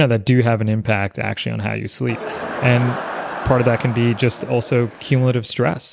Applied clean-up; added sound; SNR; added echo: none; Crowd; 10 dB; none.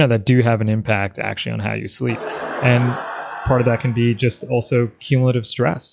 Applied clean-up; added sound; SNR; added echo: classical method log-MMSE.